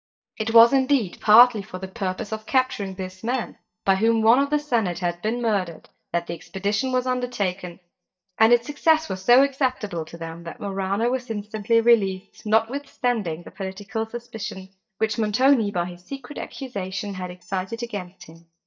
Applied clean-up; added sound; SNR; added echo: neural mask model DeepFilterNet 3.